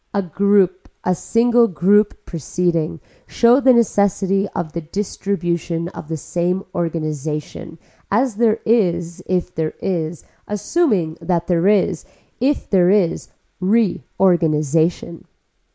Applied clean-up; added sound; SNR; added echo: neural mask model Resemble Enhance denoiser.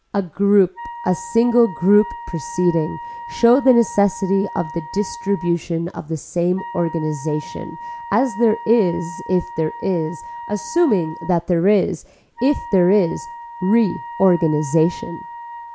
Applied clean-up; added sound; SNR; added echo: none; Wind instrument, woodwind instrument; 14 dB; none.